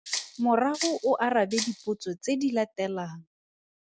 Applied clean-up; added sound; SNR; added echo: none; Rattle (instrument); 8 dB; none.